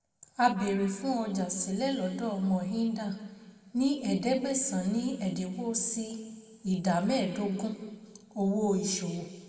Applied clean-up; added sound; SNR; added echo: none; none; none; reverberation time 1.5 s.